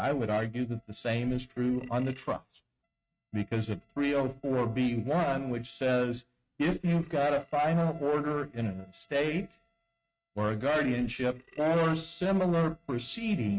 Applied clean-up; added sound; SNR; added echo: neural mask model RNNoise.